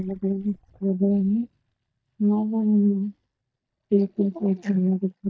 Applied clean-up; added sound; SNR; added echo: neural mask model DeepFilterNet 3.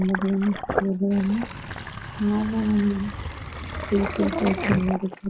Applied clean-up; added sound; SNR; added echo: none; Sink (filling or washing); 6 dB; reverberation time 0.2 s.